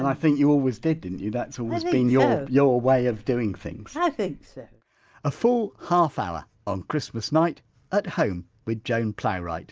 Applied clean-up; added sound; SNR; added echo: none; none; none; none.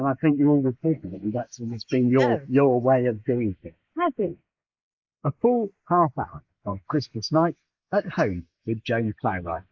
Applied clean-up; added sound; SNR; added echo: neural mask model Resemble Enhance denoiser.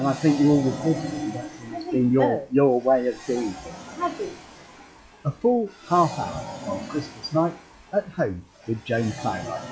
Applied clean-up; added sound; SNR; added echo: classical method log-MMSE.